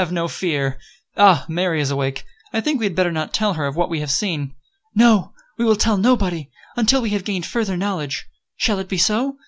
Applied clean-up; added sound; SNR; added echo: none; none; none; none.